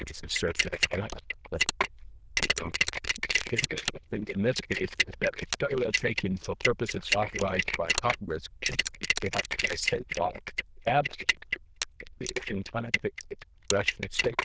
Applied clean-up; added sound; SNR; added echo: neural diffusion model UNIVERSE++.